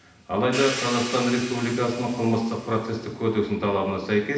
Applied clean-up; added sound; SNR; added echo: none; Hi-hat; 12 dB; reverberation time 0.8 s.